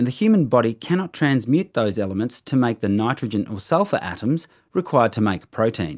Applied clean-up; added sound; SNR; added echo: none; none; none; none.